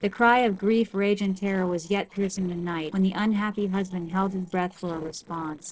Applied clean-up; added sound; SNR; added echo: neural separator model SepFormer DNS4.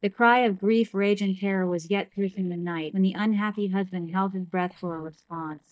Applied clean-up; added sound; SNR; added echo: neural mask model DeepFilterNet 3.